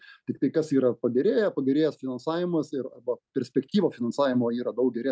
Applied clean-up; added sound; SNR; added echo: none; none; none; none.